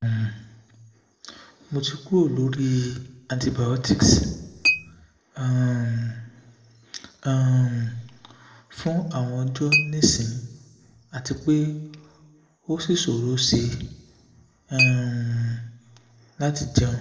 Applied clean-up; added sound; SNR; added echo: none; Chink, clink; 9 dB; reverberation time 0.7 s.